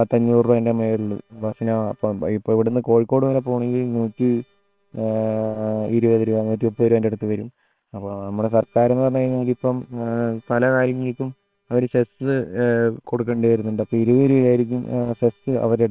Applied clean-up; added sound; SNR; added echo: neural separator model SepFormer WHAM!.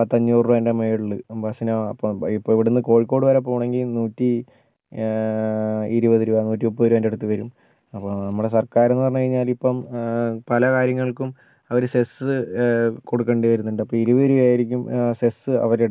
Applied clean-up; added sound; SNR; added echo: none; none; none; none.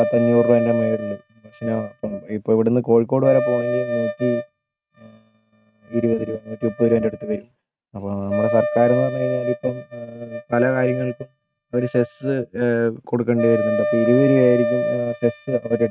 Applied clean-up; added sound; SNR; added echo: neural mask model RNNoise.